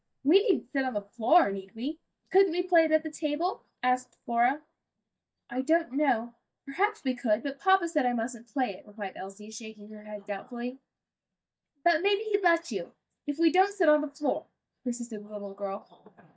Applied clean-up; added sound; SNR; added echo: neural mask model DeepFilterNet 3.